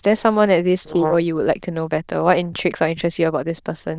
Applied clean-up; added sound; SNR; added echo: neural diffusion model UNIVERSE++.